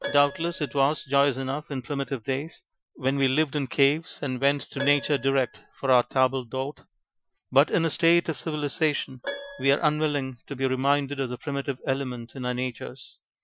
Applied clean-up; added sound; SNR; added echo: classical method Wiener filter.